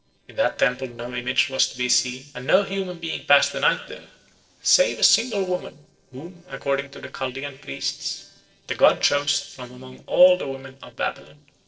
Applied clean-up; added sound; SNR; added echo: neural separator model SepFormer DNS4.